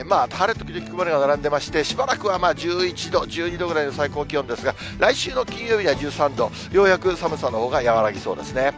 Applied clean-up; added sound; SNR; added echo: none; none; none; none.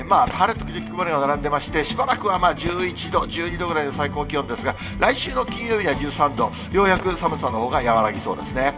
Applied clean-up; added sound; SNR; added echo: none; Tools; 13 dB; reverberation time 0.4 s.